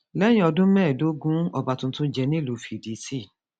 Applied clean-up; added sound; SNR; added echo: none; none; none; none.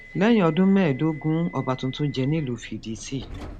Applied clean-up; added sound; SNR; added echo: none; Subway, metro, underground; 19 dB; none.